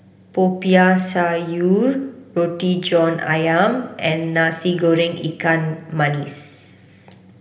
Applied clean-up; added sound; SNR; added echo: none; none; none; reverberation time 0.8 s.